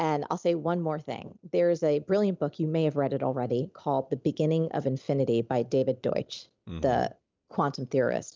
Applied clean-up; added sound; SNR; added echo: none; none; none; none.